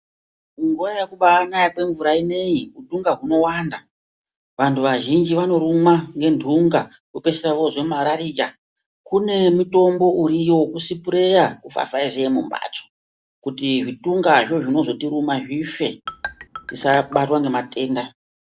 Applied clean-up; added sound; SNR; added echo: none; Marimba, xylophone; 14 dB; none.